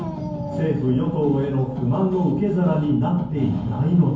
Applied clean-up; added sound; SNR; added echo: none; Dog; 19 dB; reverberation time 0.9 s.